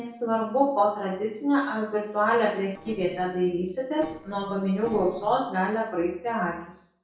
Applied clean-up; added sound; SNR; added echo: neural separator model SepFormer DNS4.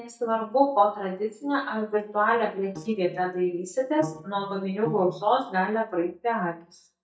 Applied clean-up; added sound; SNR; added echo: neural mask model DeepFilterNet 3.